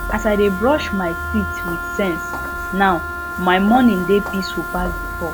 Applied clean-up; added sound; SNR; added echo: none; Walk, footsteps + Wind instrument, woodwind instrument; 6 dB; none.